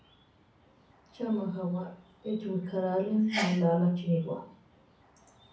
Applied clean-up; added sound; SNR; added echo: none; Sneeze; 13 dB; reverberation time 0.6 s.